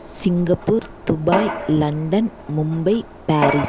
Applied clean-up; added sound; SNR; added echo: none; Mechanisms; 8 dB; none.